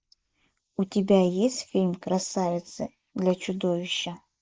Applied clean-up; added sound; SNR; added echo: neural mask model Resemble Enhance denoiser.